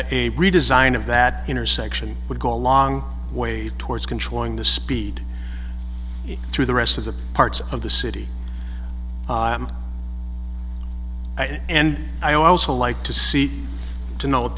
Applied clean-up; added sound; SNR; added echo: none; none; none; none.